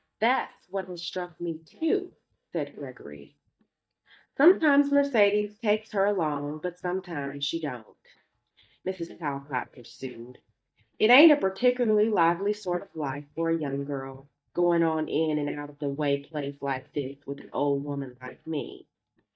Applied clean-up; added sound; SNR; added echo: neural mask model DeepFilterNet 3.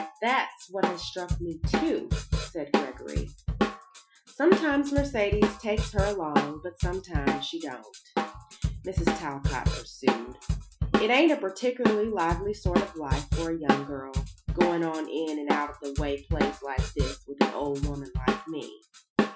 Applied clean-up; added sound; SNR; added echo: classical method Wiener filter.